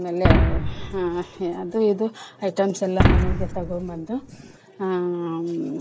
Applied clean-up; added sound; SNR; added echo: none; Boom; -4 dB; none.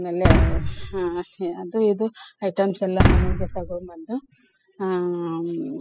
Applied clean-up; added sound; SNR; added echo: classical method spectral subtraction.